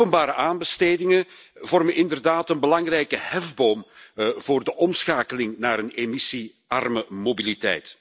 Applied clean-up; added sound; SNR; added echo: none; none; none; none.